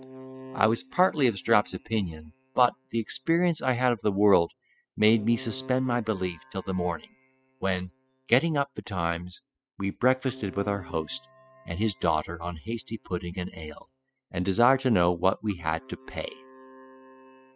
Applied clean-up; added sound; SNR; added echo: classical method spectral subtraction.